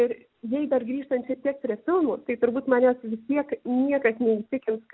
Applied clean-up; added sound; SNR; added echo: none; none; none; none.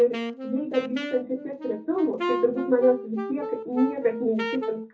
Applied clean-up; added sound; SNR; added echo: none; Wind instrument, woodwind instrument; 7 dB; reverberation time 0.3 s.